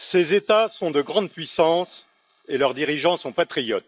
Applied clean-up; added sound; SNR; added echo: neural mask model Resemble Enhance denoiser.